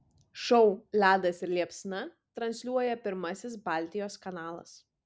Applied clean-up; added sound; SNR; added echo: none; none; none; none.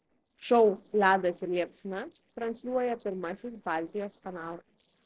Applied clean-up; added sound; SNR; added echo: neural separator model SepFormer DNS4.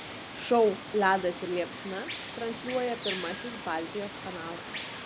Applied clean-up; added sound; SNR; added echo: none; Water; 6 dB; none.